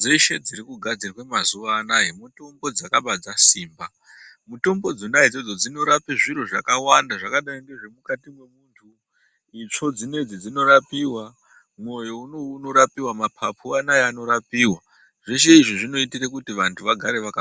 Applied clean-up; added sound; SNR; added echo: none; none; none; none.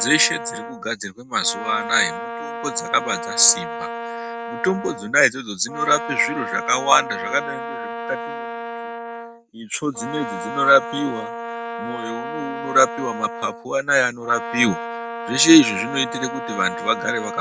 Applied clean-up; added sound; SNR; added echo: none; Brass instrument; 8 dB; none.